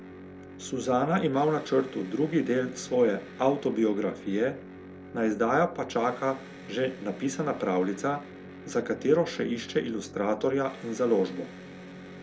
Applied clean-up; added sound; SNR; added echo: none; Electric guitar; 16 dB; none.